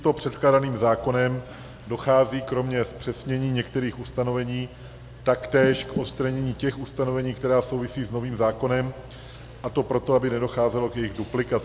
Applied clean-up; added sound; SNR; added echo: none; Engine; 19 dB; none.